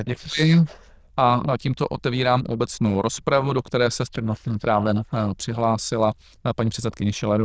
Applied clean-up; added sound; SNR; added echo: neural diffusion model UNIVERSE++.